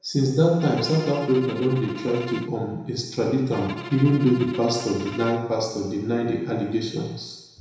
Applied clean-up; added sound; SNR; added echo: none; Bowed string instrument; 14 dB; reverberation time 1.0 s.